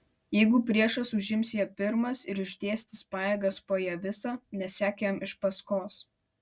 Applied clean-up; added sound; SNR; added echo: none; none; none; none.